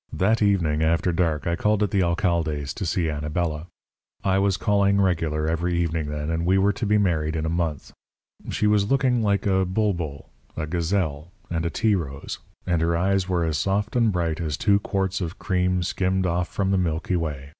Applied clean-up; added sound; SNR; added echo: none; none; none; none.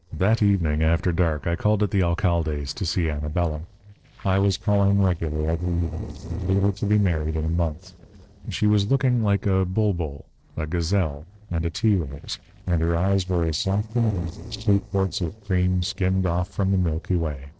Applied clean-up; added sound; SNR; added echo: neural separator model SepFormer DNS4.